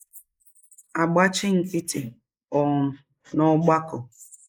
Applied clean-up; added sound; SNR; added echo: neural mask model Resemble Enhance denoiser.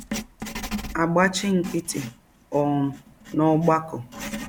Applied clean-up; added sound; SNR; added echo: none; Writing; 12 dB; none.